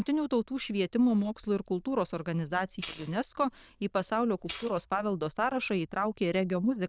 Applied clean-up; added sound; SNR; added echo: neural diffusion model UNIVERSE++.